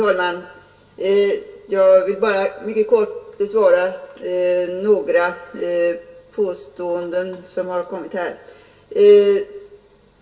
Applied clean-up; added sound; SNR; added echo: none; none; none; reverberation time 0.2 s.